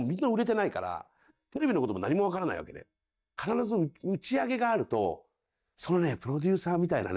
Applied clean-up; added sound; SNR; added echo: neural mask model DeepFilterNet 3.